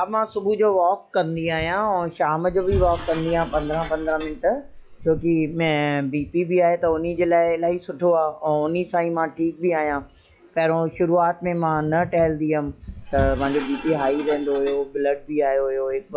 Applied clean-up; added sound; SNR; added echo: classical method log-MMSE.